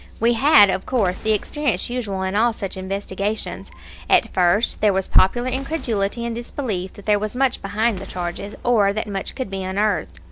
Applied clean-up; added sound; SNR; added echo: none; Boom; 18 dB; none.